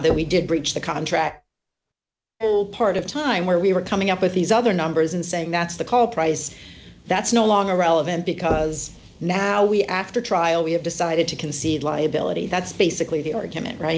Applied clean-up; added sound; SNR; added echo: none; Knock; 12 dB; none.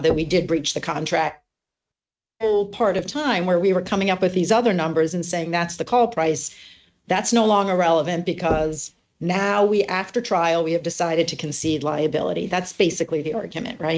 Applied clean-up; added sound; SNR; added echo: neural mask model RNNoise.